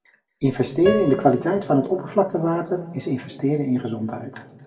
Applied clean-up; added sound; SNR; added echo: none; Piano; 12 dB; reverberation time 1.9 s.